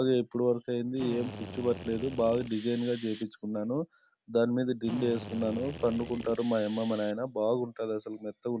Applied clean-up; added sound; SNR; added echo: none; Drill; 13 dB; none.